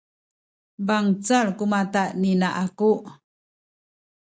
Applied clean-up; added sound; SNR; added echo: none; none; none; none.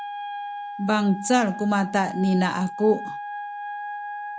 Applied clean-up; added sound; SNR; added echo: none; Wind instrument, woodwind instrument; 9 dB; none.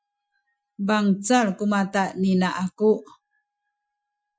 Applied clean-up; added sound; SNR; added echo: classical method Wiener filter.